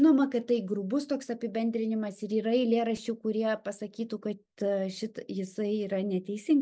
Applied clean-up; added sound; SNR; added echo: none; none; none; none.